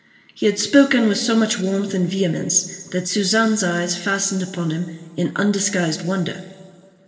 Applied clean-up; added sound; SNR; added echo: none; none; none; reverberation time 1.7 s.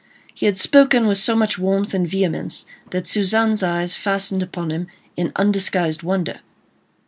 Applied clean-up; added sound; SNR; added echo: none; none; none; none.